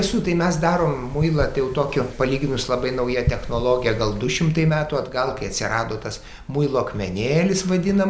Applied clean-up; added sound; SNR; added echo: none; none; none; none.